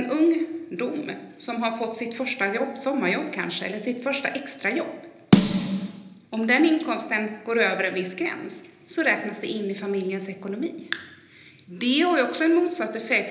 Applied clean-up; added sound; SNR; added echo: none; Snare drum; -1 dB; reverberation time 1.0 s.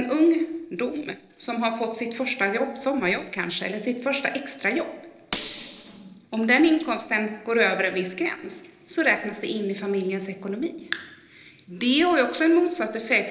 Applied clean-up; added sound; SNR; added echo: neural separator model SepFormer DNS4.